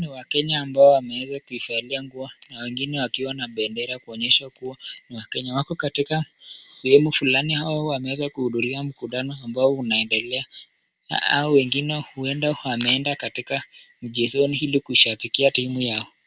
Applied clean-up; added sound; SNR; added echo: none; none; none; none.